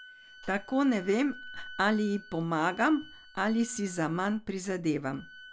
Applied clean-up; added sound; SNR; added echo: none; Wind instrument, woodwind instrument; 19 dB; none.